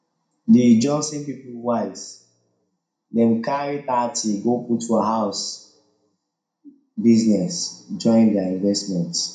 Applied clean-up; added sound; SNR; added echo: none; none; none; reverberation time 0.5 s.